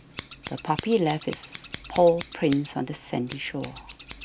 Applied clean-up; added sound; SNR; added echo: none; Scissors; 3 dB; none.